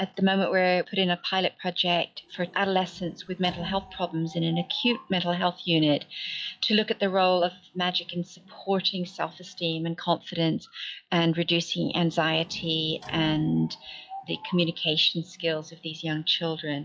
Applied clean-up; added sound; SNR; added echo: classical method log-MMSE.